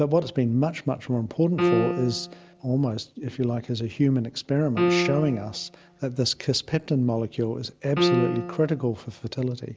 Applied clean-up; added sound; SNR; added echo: none; Piano; 1 dB; none.